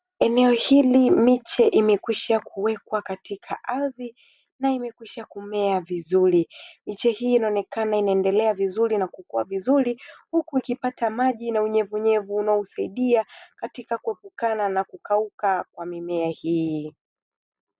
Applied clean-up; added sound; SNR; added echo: none; none; none; none.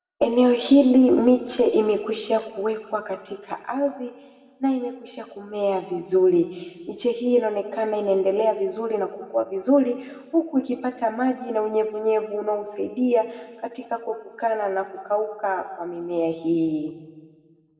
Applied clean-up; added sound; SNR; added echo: none; none; none; reverberation time 1.4 s.